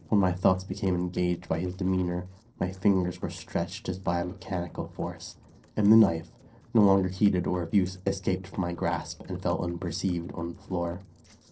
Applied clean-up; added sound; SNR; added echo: neural separator model SepFormer DNS4.